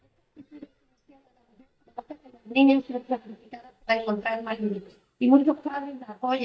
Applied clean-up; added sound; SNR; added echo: neural mask model DeepFilterNet 3.